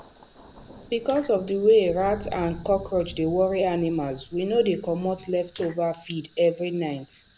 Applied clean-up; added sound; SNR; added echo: none; Fire + Thunder; 19 dB; none.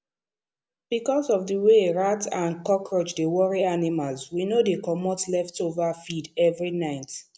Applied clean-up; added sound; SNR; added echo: none; none; none; none.